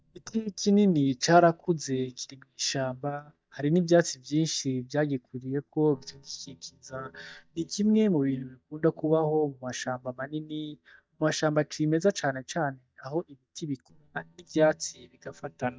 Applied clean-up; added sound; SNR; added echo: neural mask model DeepFilterNet 3.